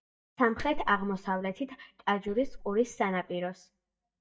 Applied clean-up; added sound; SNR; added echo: neural mask model DeepFilterNet 3.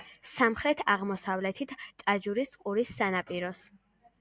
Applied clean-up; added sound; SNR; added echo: none; none; none; none.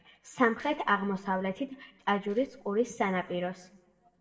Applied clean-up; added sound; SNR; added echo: neural separator model SepFormer DNS4.